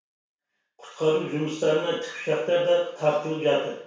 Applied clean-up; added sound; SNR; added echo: none; none; none; reverberation time 0.6 s.